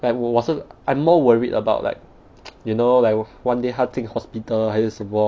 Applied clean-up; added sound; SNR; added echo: none; none; none; none.